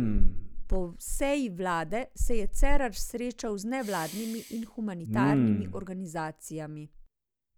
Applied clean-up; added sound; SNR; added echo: none; Respiratory sounds; -5 dB; none.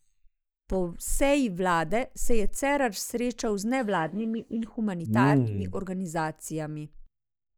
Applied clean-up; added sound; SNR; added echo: neural mask model Resemble Enhance denoiser.